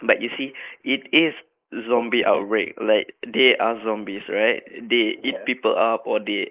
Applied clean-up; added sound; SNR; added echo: neural mask model Resemble Enhance denoiser.